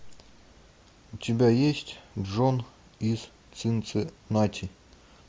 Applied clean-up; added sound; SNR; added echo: none; none; none; none.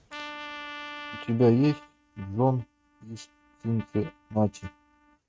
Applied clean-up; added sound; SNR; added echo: neural mask model RNNoise.